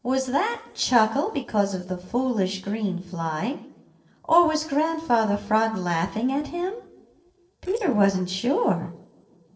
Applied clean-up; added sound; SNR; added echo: neural separator model SepFormer DNS4.